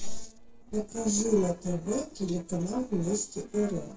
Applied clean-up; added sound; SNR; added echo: neural separator model SepFormer DNS4.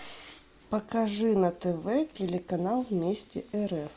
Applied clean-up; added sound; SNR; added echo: none; none; none; none.